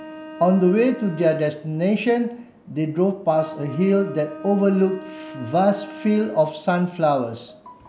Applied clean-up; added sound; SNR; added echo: none; Wind instrument, woodwind instrument; 17 dB; none.